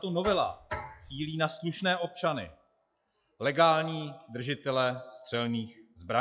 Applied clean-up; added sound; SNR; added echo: classical method log-MMSE.